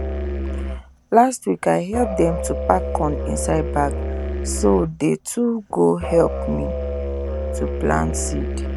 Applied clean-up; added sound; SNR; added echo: none; Musical instrument; 4 dB; none.